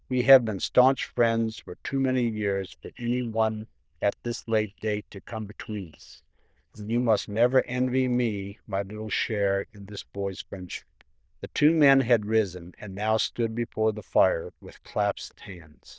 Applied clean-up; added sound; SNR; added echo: neural diffusion model UNIVERSE++.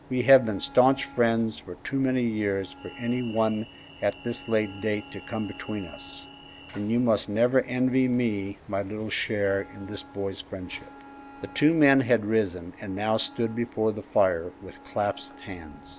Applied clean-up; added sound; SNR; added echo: none; Wind instrument, woodwind instrument + Train; 20 dB; none.